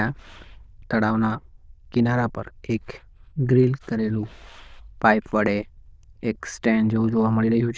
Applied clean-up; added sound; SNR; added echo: neural diffusion model UNIVERSE++.